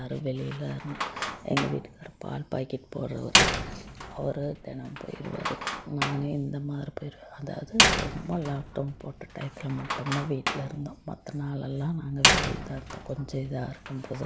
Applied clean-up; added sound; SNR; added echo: none; Slam; -2 dB; none.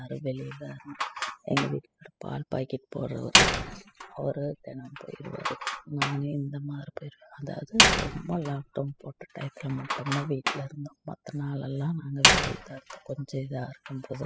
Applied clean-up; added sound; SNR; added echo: classical method spectral subtraction.